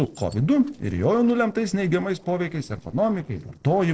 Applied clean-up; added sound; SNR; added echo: neural separator model SepFormer DNS4.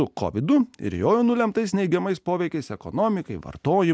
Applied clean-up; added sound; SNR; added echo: none; none; none; none.